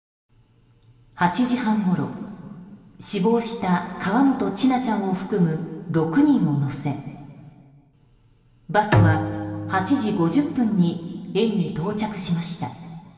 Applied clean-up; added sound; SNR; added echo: none; Bowed string instrument; 3 dB; reverberation time 2.3 s.